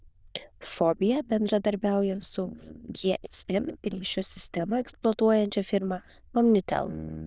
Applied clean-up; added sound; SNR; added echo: neural diffusion model UNIVERSE++.